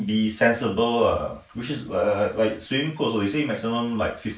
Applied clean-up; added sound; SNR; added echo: neural mask model Resemble Enhance denoiser.